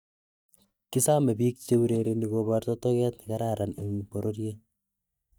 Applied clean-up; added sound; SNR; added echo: neural mask model DeepFilterNet 3.